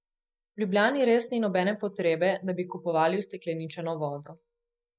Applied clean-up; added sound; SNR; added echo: neural mask model DeepFilterNet 3.